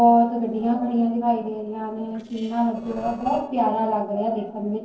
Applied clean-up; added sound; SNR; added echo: neural separator model SepFormer DNS4.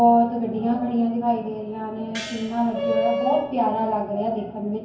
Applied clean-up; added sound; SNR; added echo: none; Gong; 17 dB; reverberation time 0.9 s.